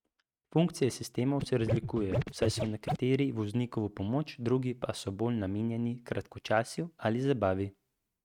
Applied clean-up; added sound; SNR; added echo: neural mask model RNNoise.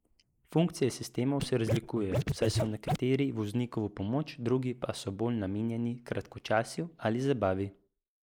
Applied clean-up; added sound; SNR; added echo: neural mask model Resemble Enhance denoiser.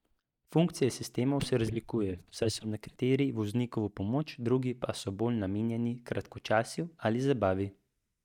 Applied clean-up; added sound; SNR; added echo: neural mask model DeepFilterNet 3.